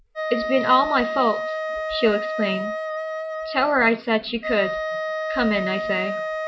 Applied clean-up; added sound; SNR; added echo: none; Wind instrument, woodwind instrument; 4 dB; none.